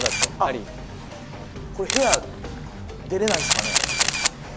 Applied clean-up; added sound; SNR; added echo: none; Camera; -1 dB; none.